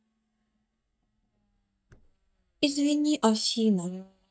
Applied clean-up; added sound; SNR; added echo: neural mask model DeepFilterNet 3.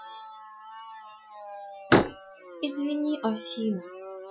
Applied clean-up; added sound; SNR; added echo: classical method Wiener filter.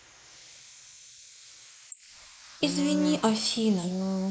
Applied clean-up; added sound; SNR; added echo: neural mask model Resemble Enhance denoiser.